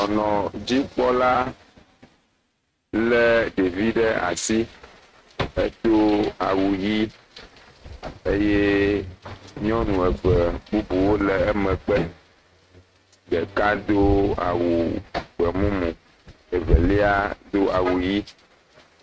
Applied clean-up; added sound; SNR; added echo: neural mask model RNNoise.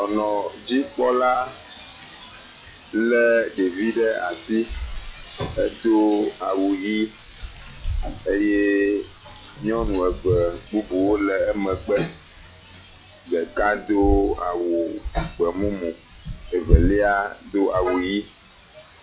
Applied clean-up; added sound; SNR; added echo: classical method log-MMSE.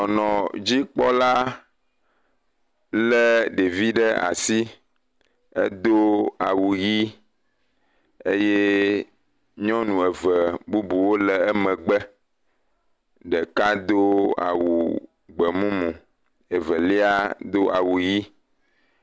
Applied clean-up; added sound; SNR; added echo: none; none; none; none.